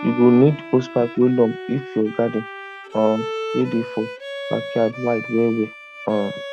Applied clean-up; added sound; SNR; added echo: none; Bowed string instrument; 11 dB; none.